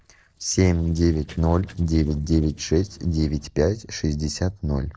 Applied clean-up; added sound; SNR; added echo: neural separator model SepFormer DNS4.